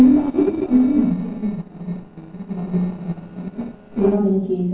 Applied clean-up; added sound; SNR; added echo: neural separator model SepFormer DNS4.